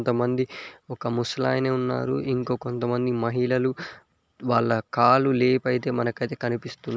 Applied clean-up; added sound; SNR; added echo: none; none; none; none.